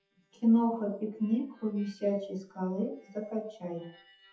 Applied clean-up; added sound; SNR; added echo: classical method WPE with log-MMSE.